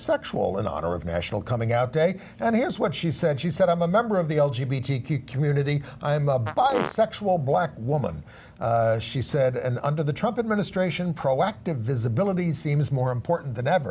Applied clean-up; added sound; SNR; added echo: none; Fart; 10 dB; none.